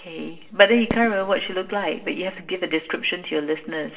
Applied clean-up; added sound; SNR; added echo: neural separator model SepFormer DNS4.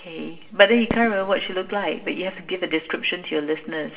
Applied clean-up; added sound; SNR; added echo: none; Fireworks; 14 dB; reverberation time 1.0 s.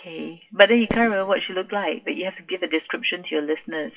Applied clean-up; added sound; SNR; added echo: classical method WPE with log-MMSE.